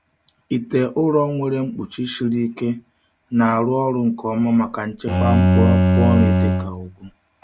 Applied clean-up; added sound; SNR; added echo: none; Bowed string instrument; -4 dB; none.